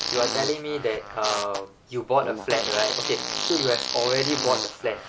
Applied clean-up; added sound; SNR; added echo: none; Fart; 3 dB; none.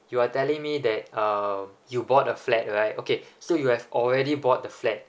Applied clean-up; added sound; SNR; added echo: none; none; none; none.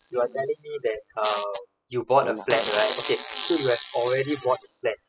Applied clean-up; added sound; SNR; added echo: classical method spectral subtraction.